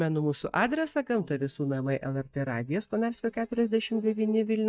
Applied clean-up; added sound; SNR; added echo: neural mask model DeepFilterNet 3.